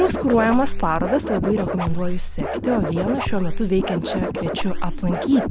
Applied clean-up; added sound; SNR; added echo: none; Scratching (performance technique); 1 dB; none.